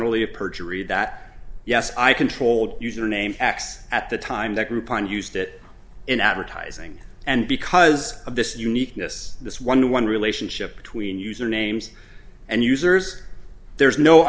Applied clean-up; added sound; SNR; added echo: none; none; none; none.